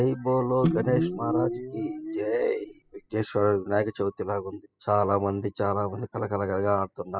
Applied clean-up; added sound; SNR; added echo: classical method spectral subtraction.